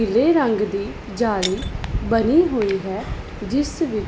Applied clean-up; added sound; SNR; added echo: none; Shatter; 18 dB; none.